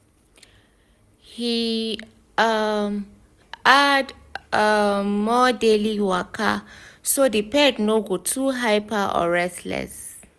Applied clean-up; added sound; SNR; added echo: none; none; none; none.